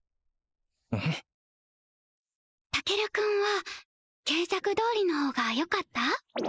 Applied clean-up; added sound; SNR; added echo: neural mask model Resemble Enhance denoiser.